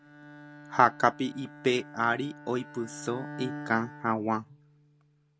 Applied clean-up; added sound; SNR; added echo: none; Bowed string instrument; 15 dB; none.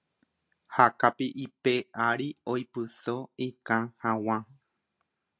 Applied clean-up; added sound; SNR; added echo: none; none; none; none.